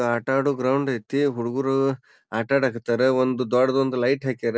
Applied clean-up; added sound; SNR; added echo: none; none; none; none.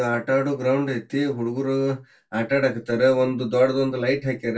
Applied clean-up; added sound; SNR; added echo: none; none; none; reverberation time 0.2 s.